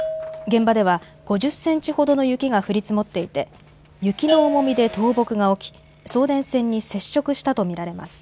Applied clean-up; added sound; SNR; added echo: none; Bell / Percussion; 11 dB; none.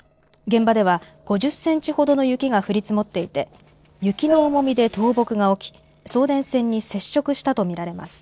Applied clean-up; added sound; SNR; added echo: neural separator model SepFormer DNS4.